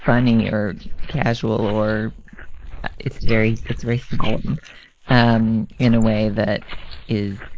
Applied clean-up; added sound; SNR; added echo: neural mask model Resemble Enhance denoiser.